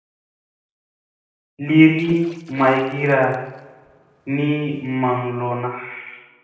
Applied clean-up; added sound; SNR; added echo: neural separator model SepFormer DNS4.